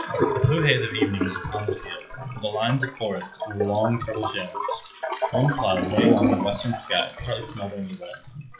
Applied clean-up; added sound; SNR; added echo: classical method WPE with log-MMSE.